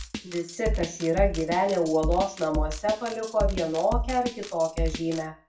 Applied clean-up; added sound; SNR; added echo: none; Drum kit; 4 dB; reverberation time 0.3 s.